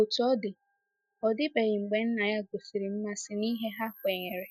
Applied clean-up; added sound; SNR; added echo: classical method Wiener filter.